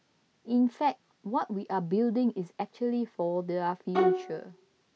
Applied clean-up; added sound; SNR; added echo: none; Bowed string instrument; -1 dB; none.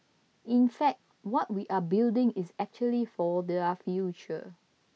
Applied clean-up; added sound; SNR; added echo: none; none; none; none.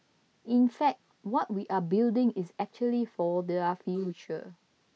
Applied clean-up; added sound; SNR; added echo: neural mask model Resemble Enhance denoiser.